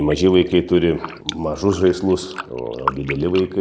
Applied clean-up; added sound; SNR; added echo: neural mask model Resemble Enhance denoiser.